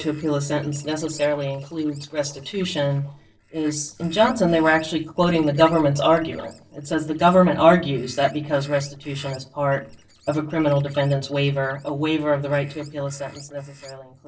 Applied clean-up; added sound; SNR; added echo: neural separator model SepFormer DNS4.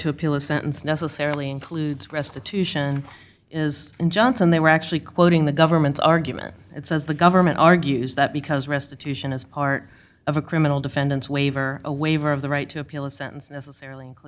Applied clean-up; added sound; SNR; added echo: none; none; none; none.